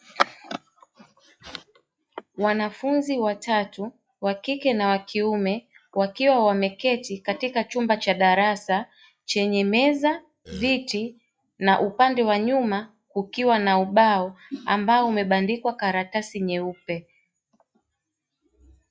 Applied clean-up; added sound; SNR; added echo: classical method log-MMSE.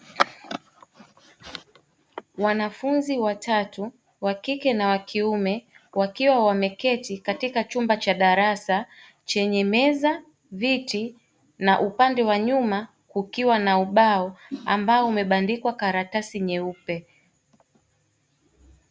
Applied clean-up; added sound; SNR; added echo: none; none; none; none.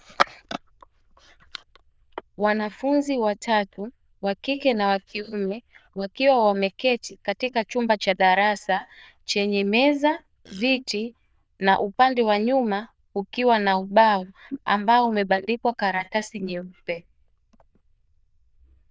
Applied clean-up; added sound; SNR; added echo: neural diffusion model UNIVERSE++.